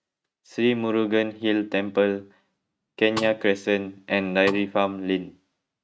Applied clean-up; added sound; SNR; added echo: neural mask model RNNoise.